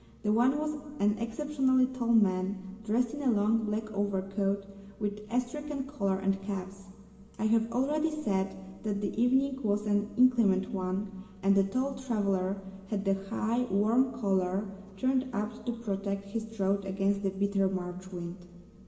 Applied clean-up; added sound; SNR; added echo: none; none; none; reverberation time 2.0 s.